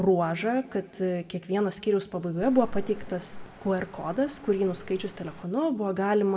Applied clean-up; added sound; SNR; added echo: none; Cricket; 7 dB; reverberation time 1.2 s.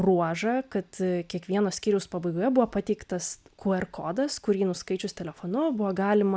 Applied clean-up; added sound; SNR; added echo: none; none; none; none.